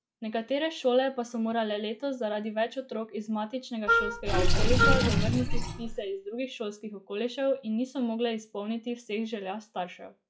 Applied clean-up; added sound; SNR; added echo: classical method log-MMSE.